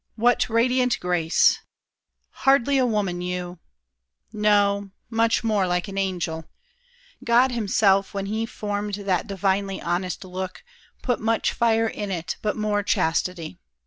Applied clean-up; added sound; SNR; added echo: none; none; none; none.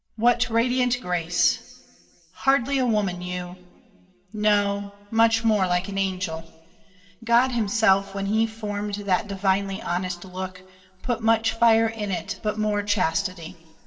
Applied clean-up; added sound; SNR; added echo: none; none; none; reverberation time 2.3 s.